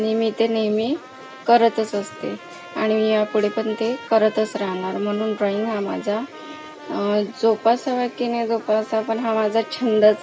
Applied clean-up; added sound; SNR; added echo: none; Trumpet; 19 dB; none.